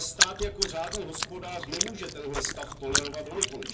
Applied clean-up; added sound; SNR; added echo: none; Chewing, mastication; -4 dB; reverberation time 0.2 s.